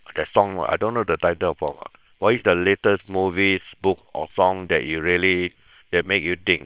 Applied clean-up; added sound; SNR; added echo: neural separator model SepFormer WHAM!.